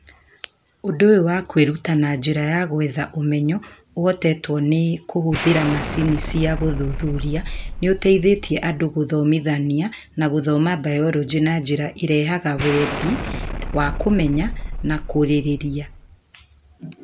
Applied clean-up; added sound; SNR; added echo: none; Explosion; 7 dB; none.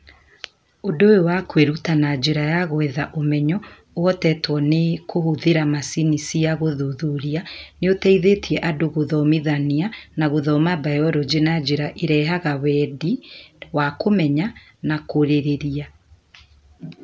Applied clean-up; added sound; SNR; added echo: none; none; none; none.